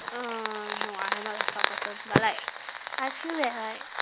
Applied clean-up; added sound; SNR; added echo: none; Fire; -2 dB; none.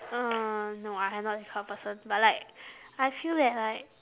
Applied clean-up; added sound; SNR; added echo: none; none; none; none.